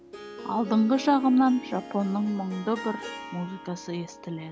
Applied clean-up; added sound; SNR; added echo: none; Harp; 13 dB; none.